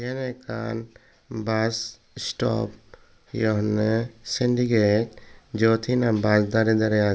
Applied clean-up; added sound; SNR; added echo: none; none; none; none.